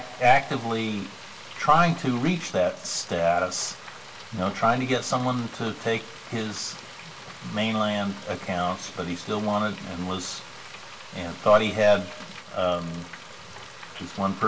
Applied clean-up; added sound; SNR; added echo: none; Frying (food); 16 dB; reverberation time 0.2 s.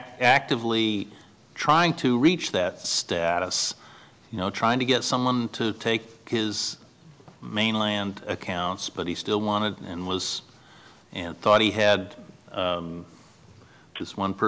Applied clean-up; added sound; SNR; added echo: none; none; none; none.